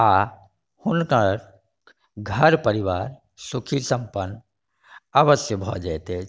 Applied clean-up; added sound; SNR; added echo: none; none; none; none.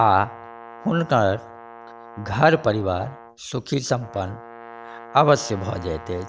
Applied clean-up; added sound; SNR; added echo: none; Brass instrument; 18 dB; none.